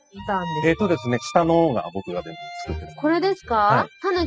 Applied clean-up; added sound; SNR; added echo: classical method spectral subtraction.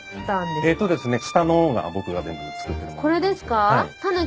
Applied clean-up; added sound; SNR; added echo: none; none; none; none.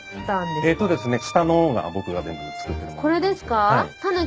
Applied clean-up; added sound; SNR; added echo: none; Bell; 19 dB; none.